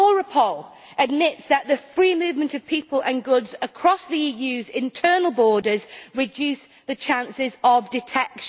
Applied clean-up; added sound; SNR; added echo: none; none; none; none.